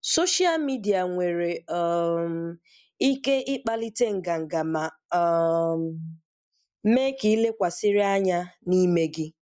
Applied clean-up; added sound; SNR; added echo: neural mask model Resemble Enhance denoiser.